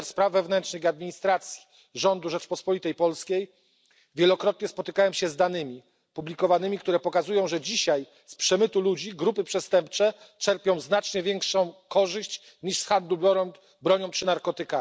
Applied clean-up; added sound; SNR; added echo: none; none; none; none.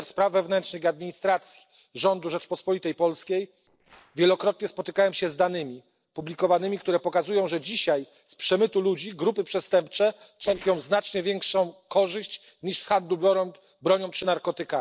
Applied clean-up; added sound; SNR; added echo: neural separator model SepFormer DNS4.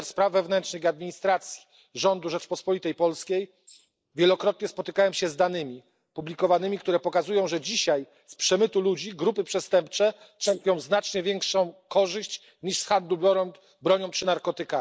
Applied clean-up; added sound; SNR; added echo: neural mask model Resemble Enhance denoiser.